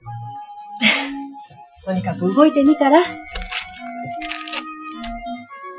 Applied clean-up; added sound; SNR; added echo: classical method Wiener filter.